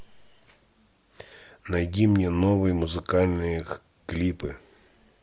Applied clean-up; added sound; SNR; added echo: none; none; none; none.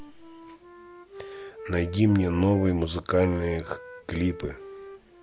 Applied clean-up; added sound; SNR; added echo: none; Wind instrument, woodwind instrument; 16 dB; none.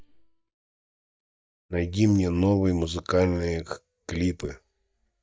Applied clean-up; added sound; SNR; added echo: neural mask model DeepFilterNet 3.